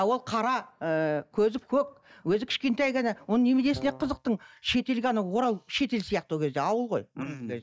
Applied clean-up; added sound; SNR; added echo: neural mask model DeepFilterNet 3.